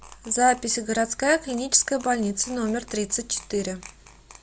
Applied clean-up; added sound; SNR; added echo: none; none; none; none.